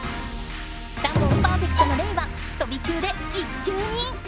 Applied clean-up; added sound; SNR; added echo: none; Bowed string instrument; 0 dB; none.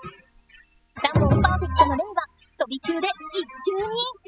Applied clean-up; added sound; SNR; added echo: classical method spectral subtraction.